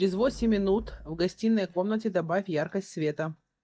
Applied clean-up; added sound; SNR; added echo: neural mask model DeepFilterNet 3.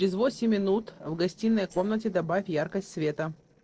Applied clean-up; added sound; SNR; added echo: neural separator model SepFormer DNS4.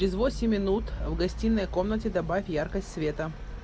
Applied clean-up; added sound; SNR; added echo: none; none; none; none.